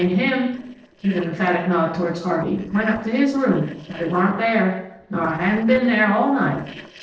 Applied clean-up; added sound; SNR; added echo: neural separator model SepFormer DNS4.